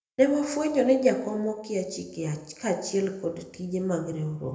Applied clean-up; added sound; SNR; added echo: none; none; none; reverberation time 0.8 s.